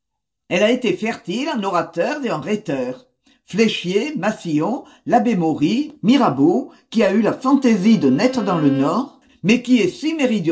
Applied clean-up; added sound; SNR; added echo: neural separator model SepFormer DNS4.